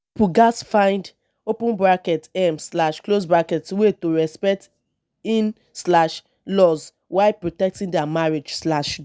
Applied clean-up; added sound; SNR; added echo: none; none; none; none.